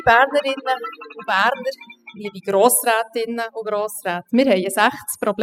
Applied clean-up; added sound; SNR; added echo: classical method spectral subtraction.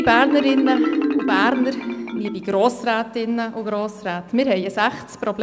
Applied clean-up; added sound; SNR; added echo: none; Marimba, xylophone; 4 dB; none.